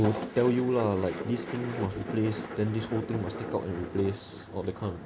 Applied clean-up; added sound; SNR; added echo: none; Thunder; 8 dB; none.